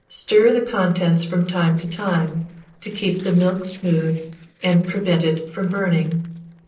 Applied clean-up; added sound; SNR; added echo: neural separator model SepFormer DNS4.